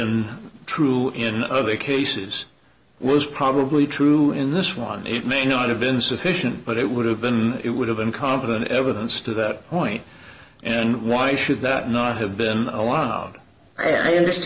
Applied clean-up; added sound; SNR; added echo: none; none; none; none.